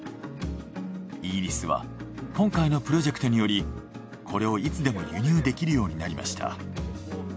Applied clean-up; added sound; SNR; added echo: none; none; none; none.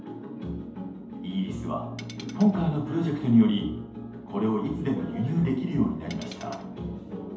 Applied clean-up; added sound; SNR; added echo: none; Tools; 20 dB; reverberation time 2.2 s.